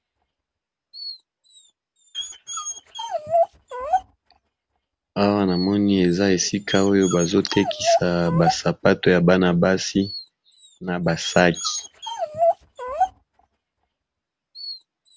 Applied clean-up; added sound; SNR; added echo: none; Dog; 6 dB; none.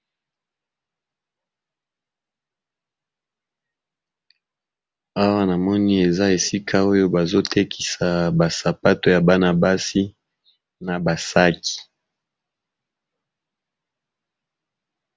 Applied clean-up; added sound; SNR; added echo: none; none; none; none.